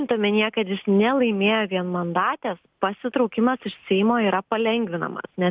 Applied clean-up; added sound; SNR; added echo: none; none; none; none.